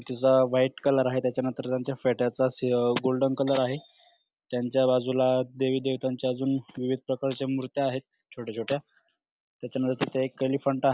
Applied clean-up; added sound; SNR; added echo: none; none; none; none.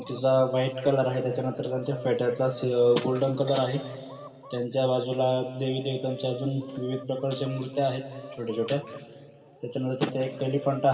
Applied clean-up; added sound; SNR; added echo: none; Chicken, rooster; 18 dB; reverberation time 2.4 s.